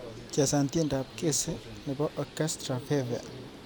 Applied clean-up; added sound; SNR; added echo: none; Bird; 16 dB; none.